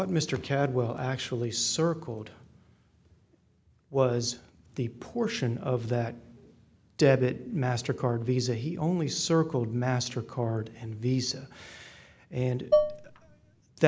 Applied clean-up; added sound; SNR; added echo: none; Dishes, pots, and pans; -2 dB; none.